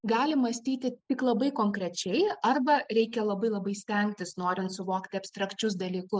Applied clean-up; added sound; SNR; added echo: none; none; none; none.